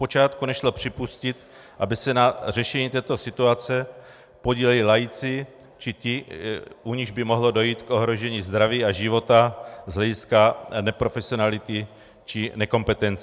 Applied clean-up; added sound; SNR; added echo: none; none; none; none.